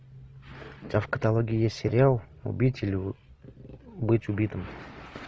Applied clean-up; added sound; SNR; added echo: none; none; none; none.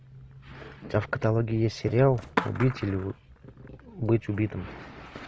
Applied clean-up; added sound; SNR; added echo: none; Skateboard; 12 dB; none.